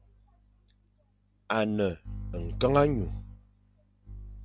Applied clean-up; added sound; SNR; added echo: none; none; none; none.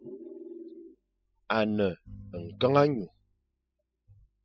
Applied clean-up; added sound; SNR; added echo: classical method spectral subtraction.